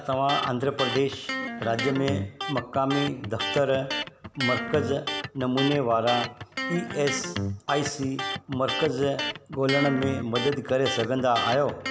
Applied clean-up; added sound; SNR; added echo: none; Electric guitar; 6 dB; none.